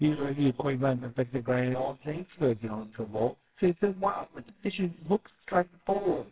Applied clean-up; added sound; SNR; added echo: neural separator model SepFormer WHAMR!.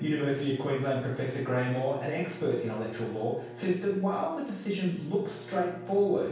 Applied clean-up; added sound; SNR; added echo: none; Bowed string instrument; 16 dB; reverberation time 0.7 s.